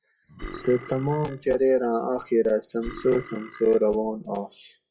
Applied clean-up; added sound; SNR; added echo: classical method WPE with log-MMSE.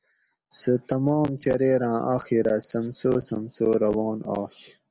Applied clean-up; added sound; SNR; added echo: none; none; none; none.